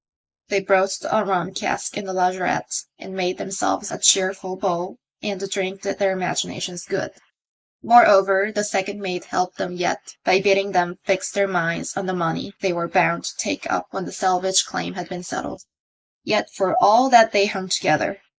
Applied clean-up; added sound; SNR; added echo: neural mask model Resemble Enhance denoiser.